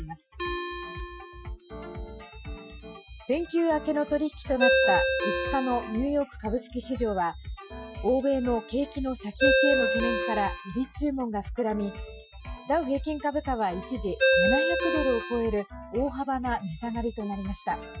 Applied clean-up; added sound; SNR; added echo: classical method Wiener filter.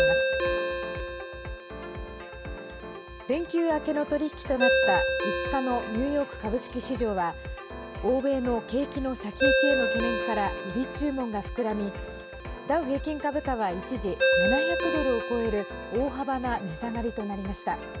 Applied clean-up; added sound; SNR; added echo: none; Ringtone; 1 dB; none.